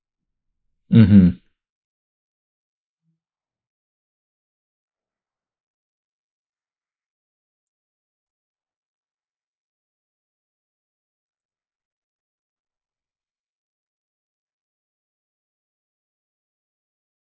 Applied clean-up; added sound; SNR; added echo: neural mask model Resemble Enhance denoiser.